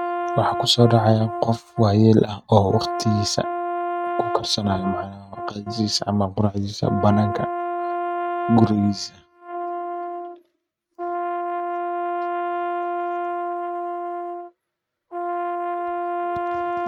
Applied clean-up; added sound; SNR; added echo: neural mask model RNNoise.